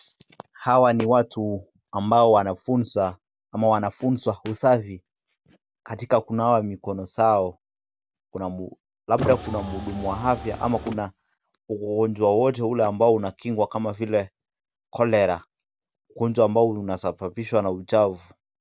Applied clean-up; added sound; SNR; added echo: none; Car; 8 dB; none.